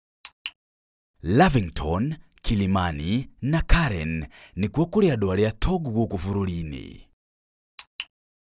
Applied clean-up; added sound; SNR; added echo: none; none; none; none.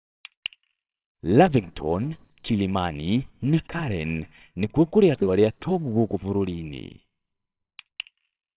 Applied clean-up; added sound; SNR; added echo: neural separator model SepFormer WHAMR!.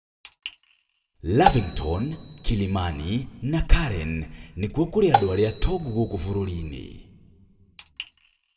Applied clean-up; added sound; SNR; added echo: none; Marimba, xylophone; 4 dB; reverberation time 1.2 s.